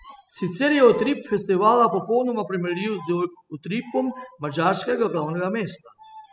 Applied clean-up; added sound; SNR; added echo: classical method spectral subtraction.